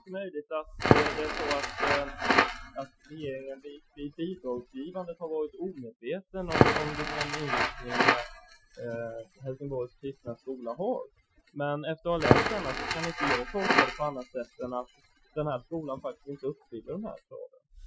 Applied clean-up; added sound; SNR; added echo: classical method Wiener filter.